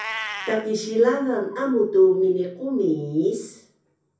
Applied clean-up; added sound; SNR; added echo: none; Meow; 16 dB; reverberation time 0.6 s.